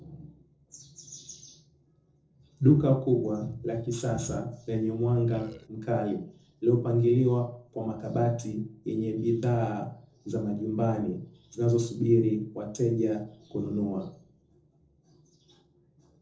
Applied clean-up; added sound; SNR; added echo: neural separator model SepFormer DNS4.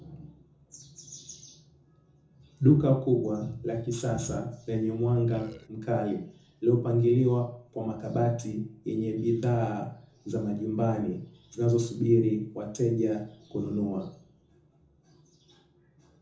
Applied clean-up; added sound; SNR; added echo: none; Burping, eructation; 19 dB; reverberation time 0.6 s.